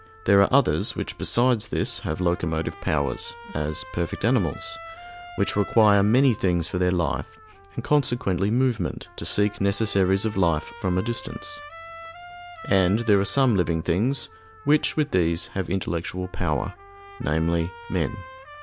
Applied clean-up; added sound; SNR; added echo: none; Trumpet; 19 dB; none.